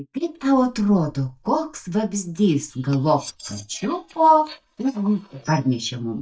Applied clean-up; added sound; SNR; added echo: neural mask model DeepFilterNet 3.